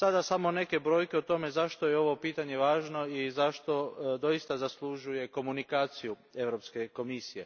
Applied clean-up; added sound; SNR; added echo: none; none; none; none.